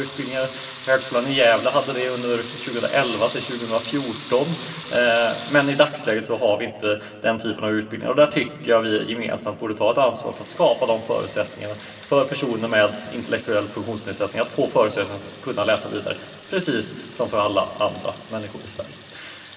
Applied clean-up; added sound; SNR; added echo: none; Sink (filling or washing) / Water tap, faucet / Liquid; 13 dB; reverberation time 2.7 s.